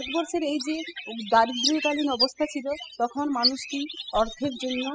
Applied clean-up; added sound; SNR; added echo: classical method spectral subtraction.